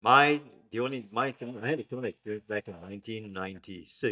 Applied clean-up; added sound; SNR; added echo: neural mask model DeepFilterNet 3.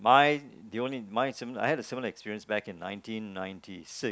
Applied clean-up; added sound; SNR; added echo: none; none; none; none.